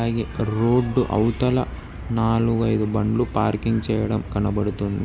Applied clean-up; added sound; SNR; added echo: none; none; none; none.